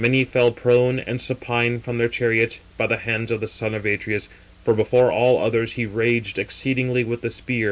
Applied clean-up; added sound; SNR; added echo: none; none; none; none.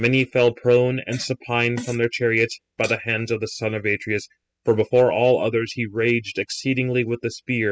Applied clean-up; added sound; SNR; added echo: classical method spectral subtraction.